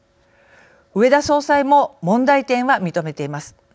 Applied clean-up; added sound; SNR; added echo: none; none; none; none.